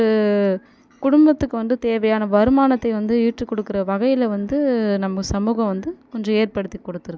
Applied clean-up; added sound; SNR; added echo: none; none; none; none.